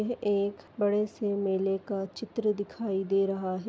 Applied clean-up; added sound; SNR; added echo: none; none; none; none.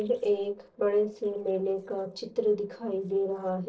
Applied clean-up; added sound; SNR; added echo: neural separator model SepFormer DNS4.